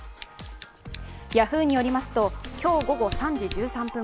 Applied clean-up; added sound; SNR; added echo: none; Scissors; 10 dB; none.